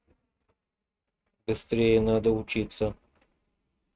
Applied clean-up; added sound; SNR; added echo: neural mask model RNNoise.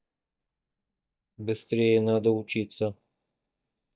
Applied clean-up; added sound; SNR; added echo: neural mask model DeepFilterNet 3.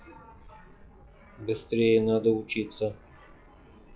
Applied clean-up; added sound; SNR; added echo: classical method log-MMSE.